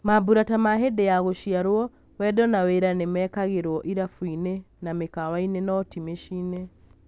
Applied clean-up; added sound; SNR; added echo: none; none; none; none.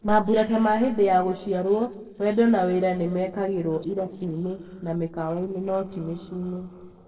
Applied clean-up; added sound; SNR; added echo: neural separator model SepFormer DNS4.